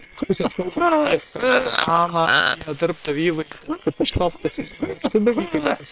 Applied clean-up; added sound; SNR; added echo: neural separator model SepFormer WHAM!.